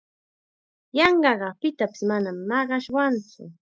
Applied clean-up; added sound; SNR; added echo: neural mask model DeepFilterNet 3.